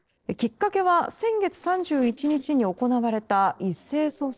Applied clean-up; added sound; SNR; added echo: neural separator model SepFormer DNS4.